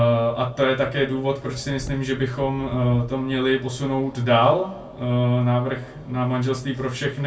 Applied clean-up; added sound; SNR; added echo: none; Wind; 16 dB; reverberation time 0.2 s.